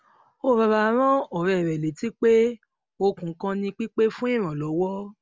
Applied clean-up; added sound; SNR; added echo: none; none; none; none.